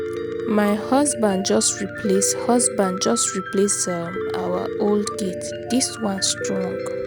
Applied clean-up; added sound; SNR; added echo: none; Piano; 6 dB; none.